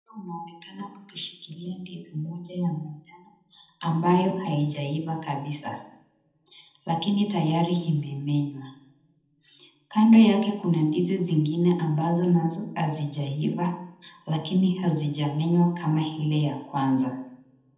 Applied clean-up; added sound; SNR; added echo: none; none; none; reverberation time 0.8 s.